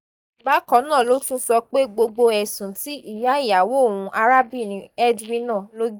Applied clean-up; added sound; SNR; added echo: neural mask model DeepFilterNet 3.